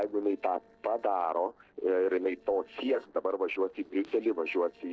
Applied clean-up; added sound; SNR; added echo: neural separator model SepFormer DNS4.